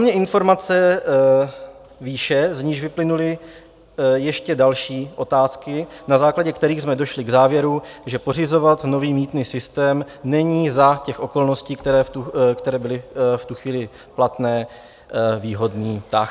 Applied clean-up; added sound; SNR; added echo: none; none; none; none.